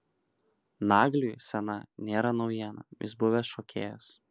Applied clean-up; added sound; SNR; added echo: none; none; none; none.